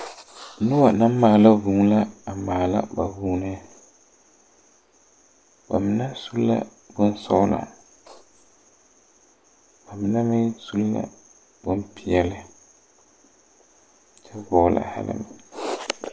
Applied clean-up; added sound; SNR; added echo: none; none; none; none.